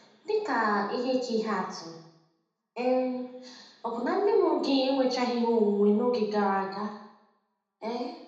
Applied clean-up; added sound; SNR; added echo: none; none; none; reverberation time 0.8 s.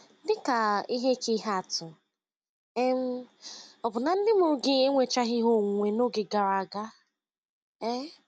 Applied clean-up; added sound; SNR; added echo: none; none; none; none.